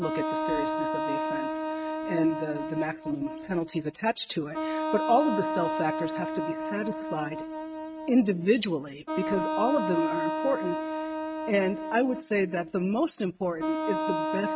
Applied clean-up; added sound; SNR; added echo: neural mask model RNNoise.